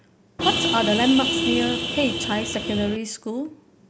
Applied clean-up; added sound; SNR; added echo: none; Vehicle horn, car horn, honking; 0 dB; none.